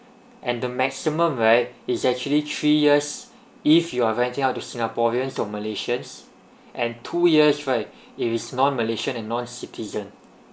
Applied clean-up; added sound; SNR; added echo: none; none; none; none.